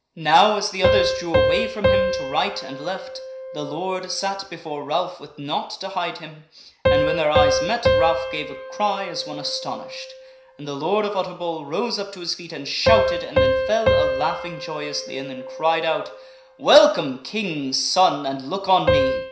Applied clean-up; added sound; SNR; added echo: none; Piano; 1 dB; reverberation time 0.5 s.